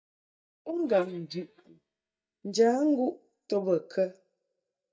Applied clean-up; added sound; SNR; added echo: neural mask model DeepFilterNet 3.